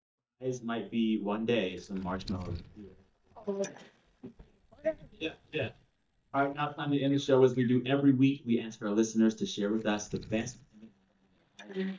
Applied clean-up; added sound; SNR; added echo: neural mask model DeepFilterNet 3.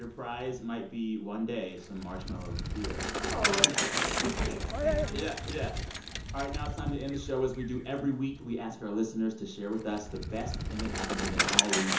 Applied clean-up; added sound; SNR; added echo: none; Bicycle; -1 dB; reverberation time 0.6 s.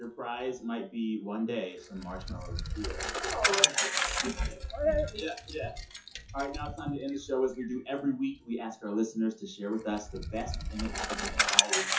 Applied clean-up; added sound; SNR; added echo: classical method WPE with log-MMSE.